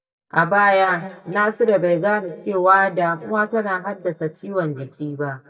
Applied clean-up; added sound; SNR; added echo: neural mask model DeepFilterNet 3.